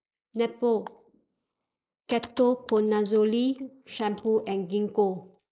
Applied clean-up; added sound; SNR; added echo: neural mask model Resemble Enhance denoiser.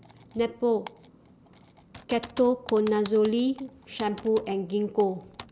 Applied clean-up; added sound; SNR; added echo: none; Typing; 20 dB; none.